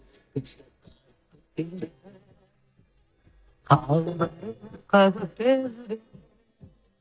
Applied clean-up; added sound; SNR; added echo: neural mask model DeepFilterNet 3.